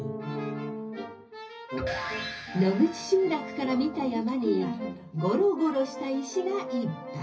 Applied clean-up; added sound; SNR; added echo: none; none; none; reverberation time 0.4 s.